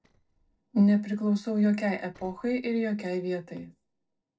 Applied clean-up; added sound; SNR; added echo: neural separator model SepFormer DNS4.